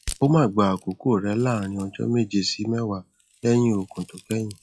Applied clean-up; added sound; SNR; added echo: classical method log-MMSE.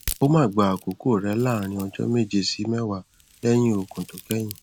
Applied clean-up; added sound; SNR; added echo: none; Crack; 17 dB; none.